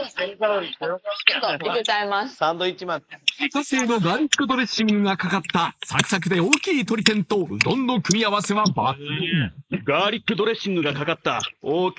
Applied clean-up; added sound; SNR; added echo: neural mask model Resemble Enhance denoiser.